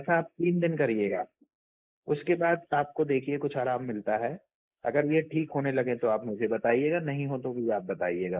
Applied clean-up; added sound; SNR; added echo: neural mask model Resemble Enhance denoiser.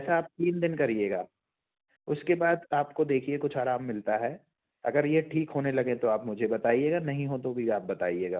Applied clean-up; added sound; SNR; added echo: none; none; none; none.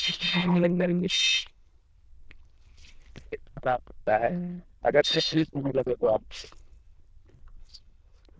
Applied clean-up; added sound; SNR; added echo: neural diffusion model UNIVERSE++.